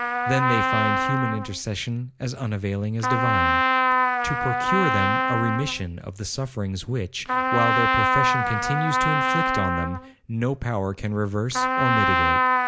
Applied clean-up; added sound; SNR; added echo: none; Trumpet; -3 dB; none.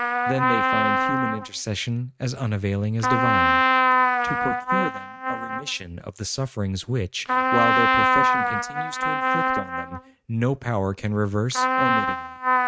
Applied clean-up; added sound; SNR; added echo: neural mask model RNNoise.